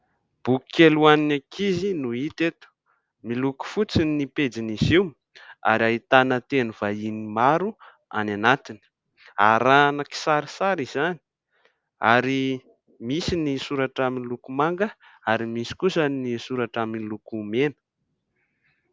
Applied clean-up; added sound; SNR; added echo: none; none; none; none.